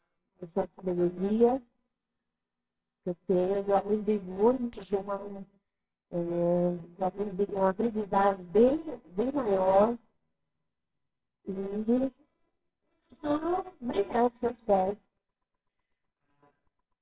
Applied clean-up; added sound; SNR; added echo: neural separator model SepFormer WHAMR!.